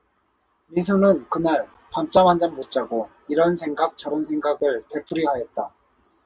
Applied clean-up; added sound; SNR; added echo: none; none; none; none.